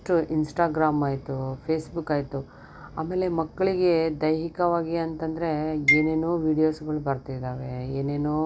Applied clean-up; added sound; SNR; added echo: none; Marimba, xylophone; 4 dB; none.